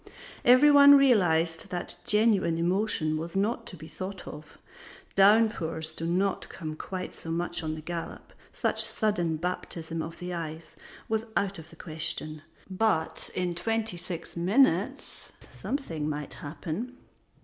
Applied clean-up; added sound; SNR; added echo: none; none; none; none.